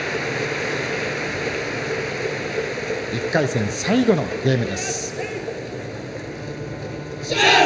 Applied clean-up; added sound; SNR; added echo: none; Bowed string instrument; 17 dB; reverberation time 1.7 s.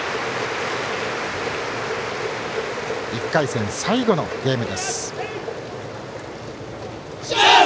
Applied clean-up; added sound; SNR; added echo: none; none; none; none.